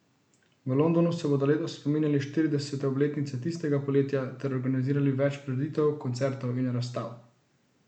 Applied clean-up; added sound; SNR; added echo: none; none; none; none.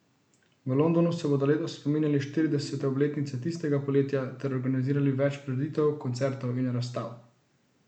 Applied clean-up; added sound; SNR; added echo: none; Ringtone; 16 dB; none.